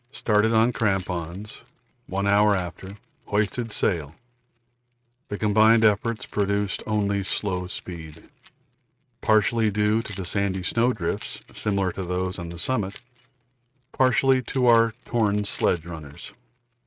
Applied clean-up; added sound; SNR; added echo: neural mask model RNNoise.